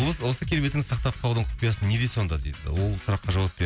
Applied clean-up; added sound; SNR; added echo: none; none; none; none.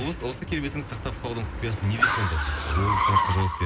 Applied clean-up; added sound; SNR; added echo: none; Car; 1 dB; reverberation time 0.3 s.